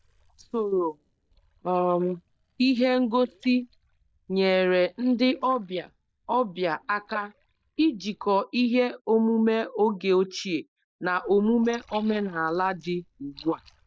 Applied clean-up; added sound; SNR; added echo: neural mask model DeepFilterNet 3.